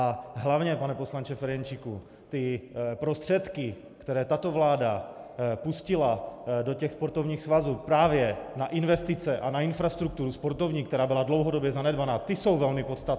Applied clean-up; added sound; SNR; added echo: none; none; none; none.